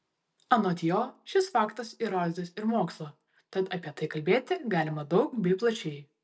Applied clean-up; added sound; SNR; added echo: none; none; none; none.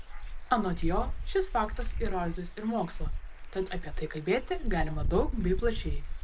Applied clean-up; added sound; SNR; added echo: none; Bird / Dog; 0 dB; none.